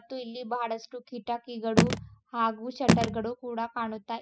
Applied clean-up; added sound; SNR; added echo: classical method spectral subtraction.